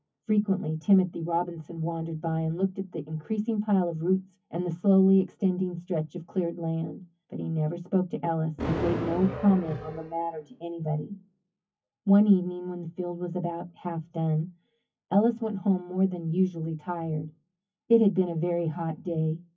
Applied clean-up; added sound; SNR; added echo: classical method WPE with log-MMSE.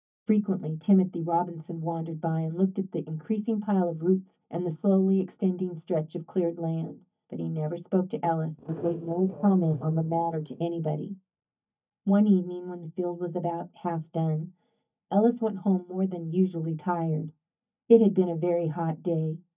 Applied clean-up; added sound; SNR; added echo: neural mask model DeepFilterNet 3.